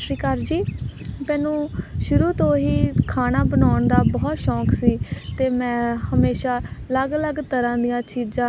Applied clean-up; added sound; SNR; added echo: none; none; none; none.